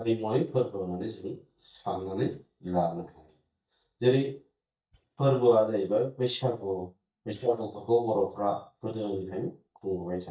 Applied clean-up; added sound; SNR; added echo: neural mask model DeepFilterNet 3.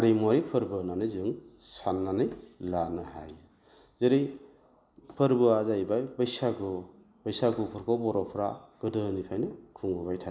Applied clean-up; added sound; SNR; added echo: none; none; none; none.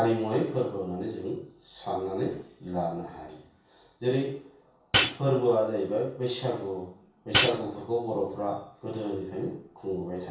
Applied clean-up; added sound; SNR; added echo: none; Hi-hat; -5 dB; reverberation time 0.3 s.